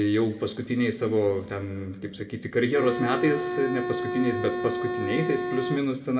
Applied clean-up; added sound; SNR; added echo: none; Organ; 3 dB; reverberation time 1.7 s.